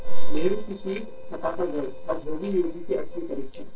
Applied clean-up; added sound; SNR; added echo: neural separator model SepFormer DNS4.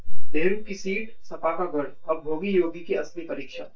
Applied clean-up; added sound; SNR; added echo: neural mask model DeepFilterNet 3.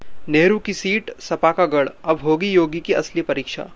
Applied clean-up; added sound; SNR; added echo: none; none; none; none.